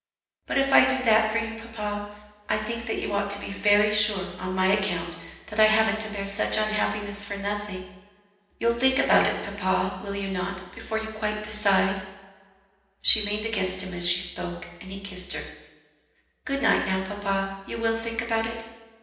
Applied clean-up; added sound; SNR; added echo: none; none; none; reverberation time 0.9 s.